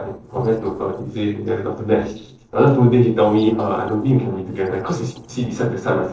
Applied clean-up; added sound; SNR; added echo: neural separator model SepFormer DNS4.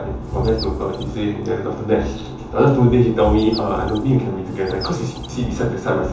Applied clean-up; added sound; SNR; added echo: none; Chirp, tweet; 20 dB; reverberation time 0.7 s.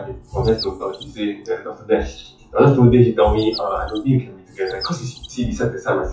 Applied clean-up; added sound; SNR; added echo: classical method WPE with log-MMSE.